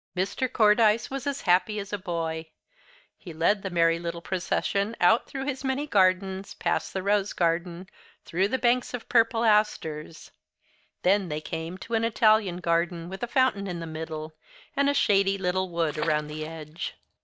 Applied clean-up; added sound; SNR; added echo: neural mask model DeepFilterNet 3.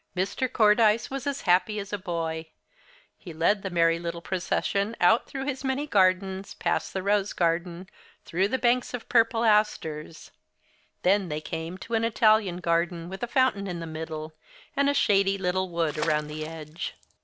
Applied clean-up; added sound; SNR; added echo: none; Water / Splash, splatter; 13 dB; none.